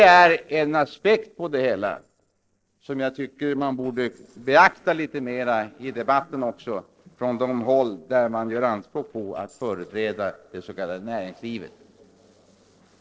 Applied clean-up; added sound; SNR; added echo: neural separator model SepFormer DNS4.